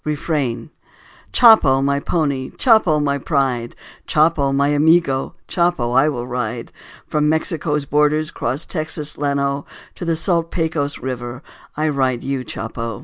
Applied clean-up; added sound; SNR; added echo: none; none; none; none.